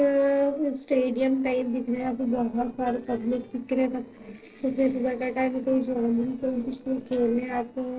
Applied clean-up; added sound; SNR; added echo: neural separator model SepFormer DNS4.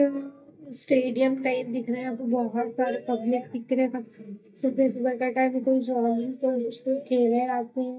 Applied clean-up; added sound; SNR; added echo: neural mask model DeepFilterNet 3.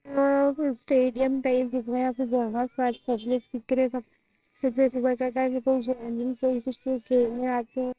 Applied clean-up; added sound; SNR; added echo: neural separator model SepFormer WHAMR!.